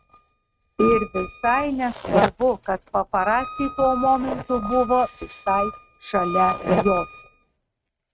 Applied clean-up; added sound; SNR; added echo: neural mask model RNNoise.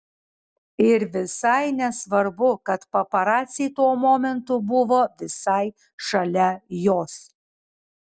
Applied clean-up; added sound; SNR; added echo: none; none; none; none.